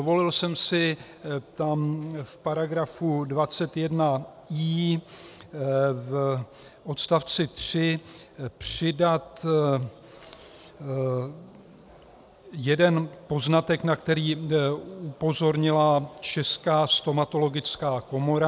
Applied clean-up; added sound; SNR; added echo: none; none; none; none.